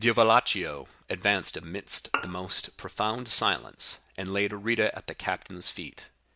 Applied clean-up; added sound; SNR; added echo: none; Bowed string instrument; 8 dB; none.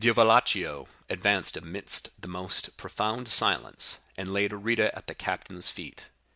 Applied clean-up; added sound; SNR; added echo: none; none; none; none.